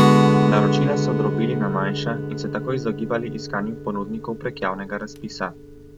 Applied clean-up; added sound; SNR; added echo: none; Guitar; -5 dB; none.